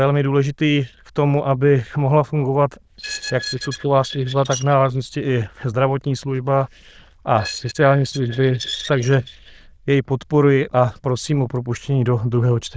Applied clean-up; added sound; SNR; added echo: neural diffusion model UNIVERSE++.